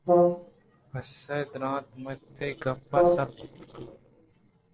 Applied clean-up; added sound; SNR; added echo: neural separator model SepFormer DNS4.